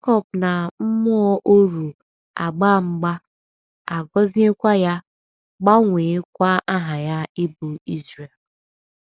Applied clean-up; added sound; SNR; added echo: neural mask model Resemble Enhance denoiser.